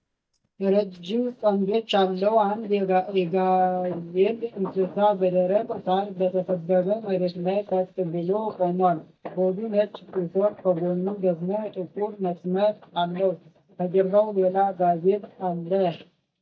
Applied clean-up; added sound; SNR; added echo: neural mask model DeepFilterNet 3.